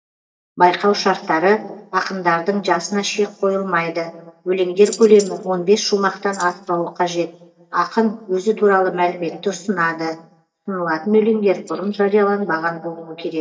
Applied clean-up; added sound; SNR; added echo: neural mask model DeepFilterNet 3.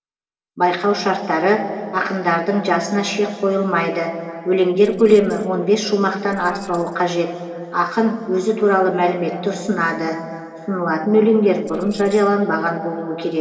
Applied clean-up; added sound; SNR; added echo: neural separator model SepFormer DNS4.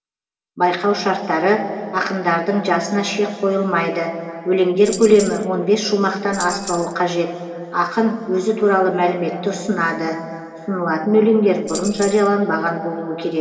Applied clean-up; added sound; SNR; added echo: none; Tambourine; 12 dB; reverberation time 2.4 s.